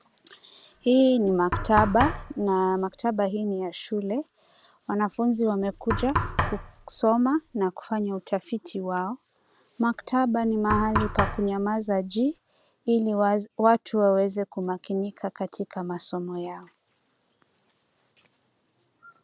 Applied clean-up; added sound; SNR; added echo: none; Knock; 6 dB; none.